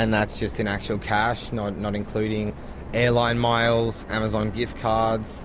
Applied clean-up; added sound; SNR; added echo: none; Dog; 20 dB; none.